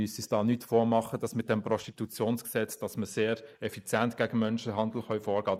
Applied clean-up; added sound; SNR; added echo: neural mask model Resemble Enhance denoiser.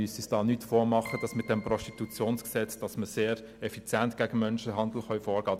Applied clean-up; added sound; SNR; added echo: none; Keyboard (musical); 18 dB; none.